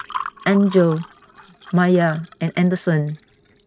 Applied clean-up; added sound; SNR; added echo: neural mask model RNNoise.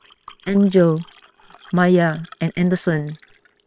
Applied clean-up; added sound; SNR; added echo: neural separator model SepFormer WHAM!.